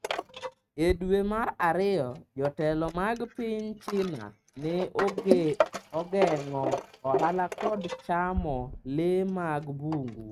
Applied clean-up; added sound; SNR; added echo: neural mask model RNNoise.